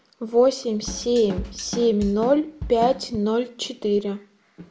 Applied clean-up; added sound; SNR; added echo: none; Drum kit; 11 dB; none.